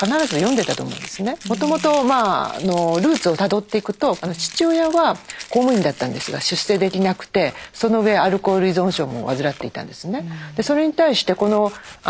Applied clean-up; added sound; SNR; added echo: none; Domestic sounds, home sounds; 18 dB; none.